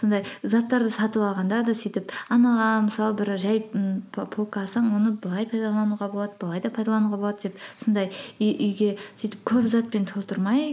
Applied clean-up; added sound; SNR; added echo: neural mask model Resemble Enhance denoiser.